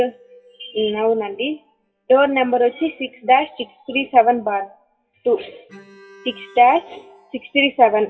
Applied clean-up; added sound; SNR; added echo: classical method WPE with log-MMSE.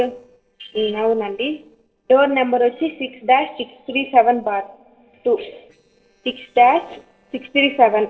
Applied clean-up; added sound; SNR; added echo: neural separator model SepFormer DNS4.